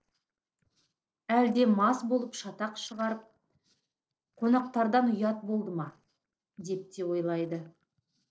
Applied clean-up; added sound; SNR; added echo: neural separator model SepFormer DNS4.